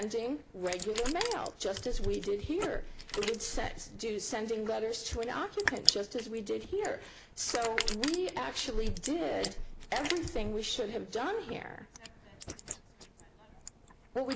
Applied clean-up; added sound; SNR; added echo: neural mask model Resemble Enhance denoiser.